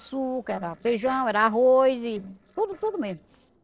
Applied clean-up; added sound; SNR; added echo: neural separator model SepFormer DNS4.